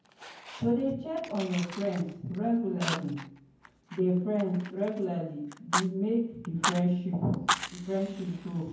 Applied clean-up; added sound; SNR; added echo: none; Fire; 7 dB; reverberation time 0.9 s.